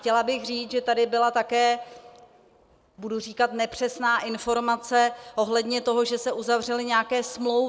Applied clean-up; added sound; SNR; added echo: none; none; none; none.